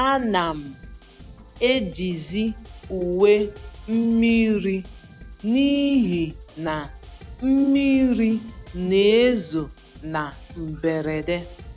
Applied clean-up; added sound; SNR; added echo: none; Drum kit; 19 dB; none.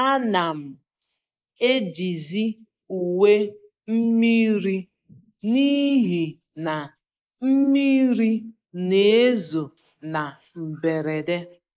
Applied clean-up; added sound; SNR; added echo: neural mask model Resemble Enhance denoiser.